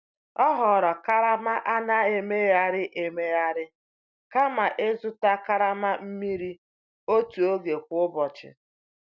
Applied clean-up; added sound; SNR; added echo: none; none; none; none.